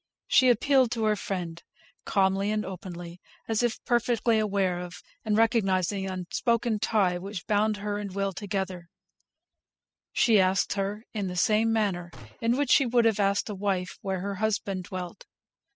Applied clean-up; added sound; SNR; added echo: classical method spectral subtraction.